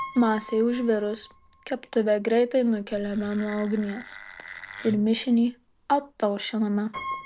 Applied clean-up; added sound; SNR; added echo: none; Piano + Wood; 16 dB; none.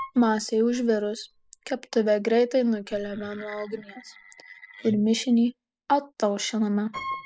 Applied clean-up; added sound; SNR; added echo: classical method spectral subtraction.